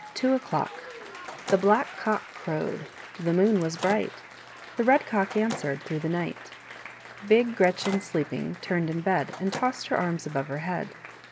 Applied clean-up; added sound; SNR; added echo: none; Applause + Microwave oven; 14 dB; none.